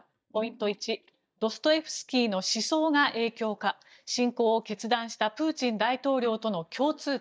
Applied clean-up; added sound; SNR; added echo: neural mask model DeepFilterNet 3.